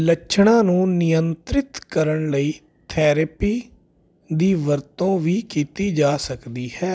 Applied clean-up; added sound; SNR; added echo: none; none; none; none.